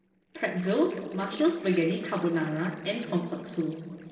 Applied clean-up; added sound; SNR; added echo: neural separator model SepFormer DNS4.